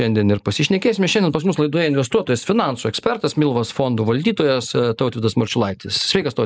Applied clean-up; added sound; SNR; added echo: neural mask model Resemble Enhance denoiser.